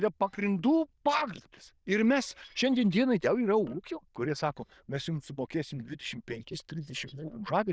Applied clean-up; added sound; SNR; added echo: neural diffusion model UNIVERSE++.